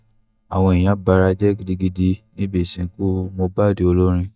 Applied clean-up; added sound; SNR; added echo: neural mask model DeepFilterNet 3.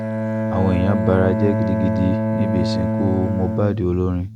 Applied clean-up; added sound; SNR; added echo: none; Bowed string instrument; 0 dB; none.